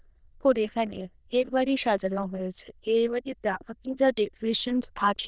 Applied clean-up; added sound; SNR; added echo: neural diffusion model UNIVERSE++.